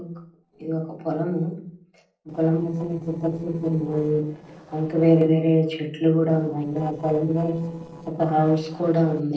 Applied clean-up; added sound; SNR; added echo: neural separator model SepFormer DNS4.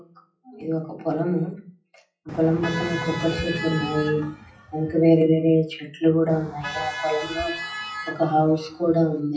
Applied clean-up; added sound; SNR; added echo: classical method WPE with log-MMSE.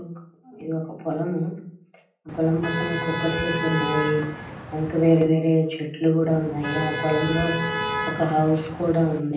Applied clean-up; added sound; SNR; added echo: none; Motor vehicle (road); 5 dB; reverberation time 0.6 s.